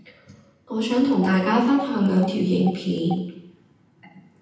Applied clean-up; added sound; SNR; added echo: none; Telephone; 16 dB; reverberation time 0.8 s.